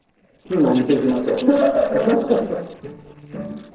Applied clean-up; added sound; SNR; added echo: neural separator model SepFormer DNS4.